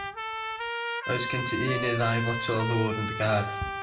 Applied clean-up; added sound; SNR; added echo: none; Trumpet; 4 dB; reverberation time 0.5 s.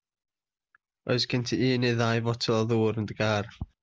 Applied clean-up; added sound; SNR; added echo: none; none; none; none.